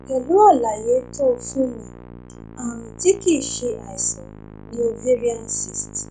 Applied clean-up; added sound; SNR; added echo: classical method log-MMSE.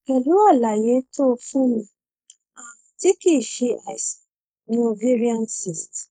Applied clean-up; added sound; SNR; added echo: neural mask model Resemble Enhance denoiser.